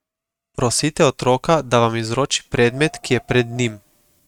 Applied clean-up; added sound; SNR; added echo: neural mask model RNNoise.